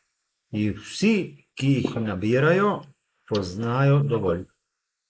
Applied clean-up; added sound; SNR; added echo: neural mask model Resemble Enhance denoiser.